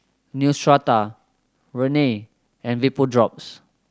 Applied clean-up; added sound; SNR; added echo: none; none; none; none.